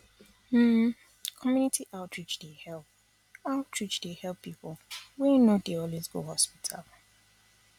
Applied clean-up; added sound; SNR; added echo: none; none; none; none.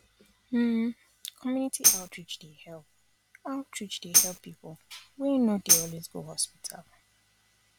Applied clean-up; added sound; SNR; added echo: none; Tambourine; -4 dB; none.